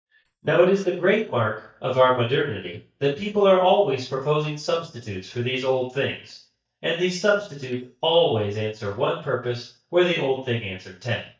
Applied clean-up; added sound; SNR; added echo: neural mask model DeepFilterNet 3.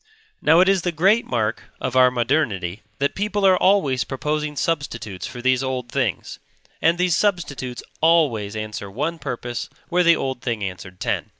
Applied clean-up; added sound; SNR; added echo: none; none; none; none.